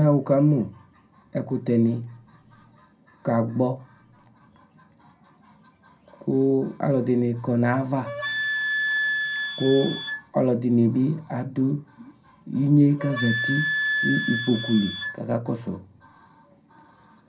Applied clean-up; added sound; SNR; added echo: none; Wind instrument, woodwind instrument; 4 dB; reverberation time 0.2 s.